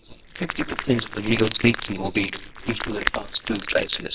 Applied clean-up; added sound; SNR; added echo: neural separator model SepFormer WHAMR!.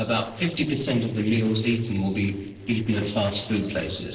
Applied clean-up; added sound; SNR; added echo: neural separator model SepFormer DNS4.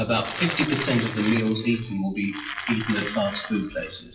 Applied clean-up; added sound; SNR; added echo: classical method WPE with log-MMSE.